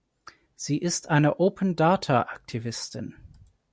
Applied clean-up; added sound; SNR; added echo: none; none; none; none.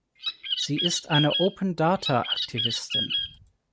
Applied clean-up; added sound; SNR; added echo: none; Bird; 2 dB; none.